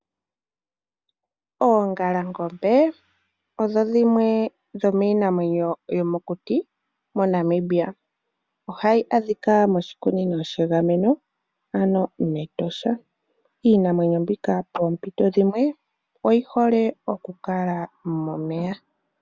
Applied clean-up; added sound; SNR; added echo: none; none; none; none.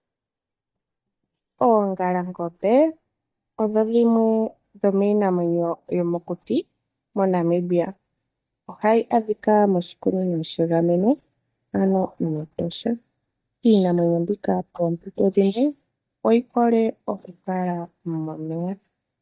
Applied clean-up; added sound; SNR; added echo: neural mask model DeepFilterNet 3.